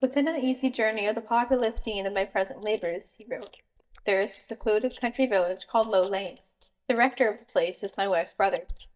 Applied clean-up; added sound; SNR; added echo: neural mask model DeepFilterNet 3.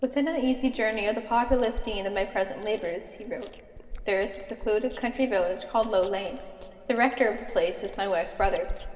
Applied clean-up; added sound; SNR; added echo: none; Chewing, mastication; 11 dB; reverberation time 2.3 s.